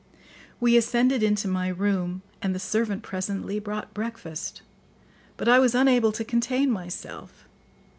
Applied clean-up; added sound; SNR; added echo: none; none; none; none.